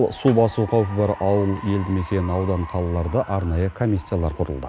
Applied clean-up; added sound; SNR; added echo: none; Thump, thud + Applause / Cheering; 18 dB; none.